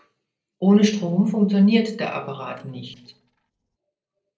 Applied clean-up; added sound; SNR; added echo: neural separator model SepFormer DNS4.